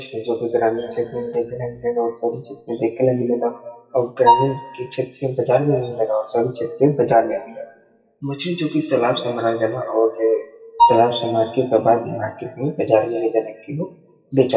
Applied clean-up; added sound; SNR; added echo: classical method WPE with log-MMSE.